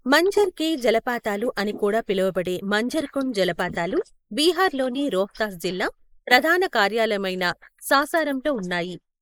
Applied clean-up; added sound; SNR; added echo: neural mask model Resemble Enhance denoiser.